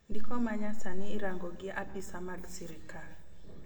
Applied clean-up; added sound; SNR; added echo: none; none; none; reverberation time 1.0 s.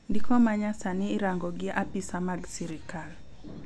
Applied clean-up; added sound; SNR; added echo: none; none; none; none.